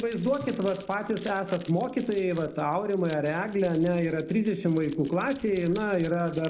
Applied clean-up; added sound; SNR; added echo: none; Keys jangling; 16 dB; reverberation time 0.2 s.